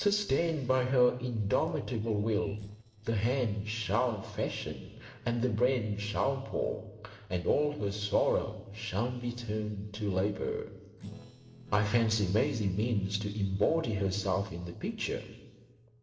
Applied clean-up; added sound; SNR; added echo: neural separator model SepFormer DNS4.